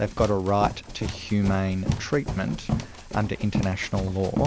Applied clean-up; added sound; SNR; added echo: none; Run; 5 dB; none.